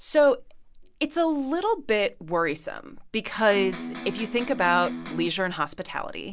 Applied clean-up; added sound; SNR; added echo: none; Electric guitar; 8 dB; none.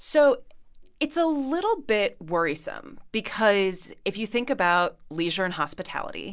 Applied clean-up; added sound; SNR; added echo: none; none; none; none.